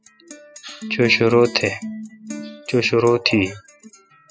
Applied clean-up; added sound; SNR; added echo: classical method spectral subtraction.